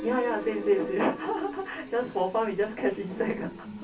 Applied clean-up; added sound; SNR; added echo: none; Fill (with liquid); 10 dB; reverberation time 0.3 s.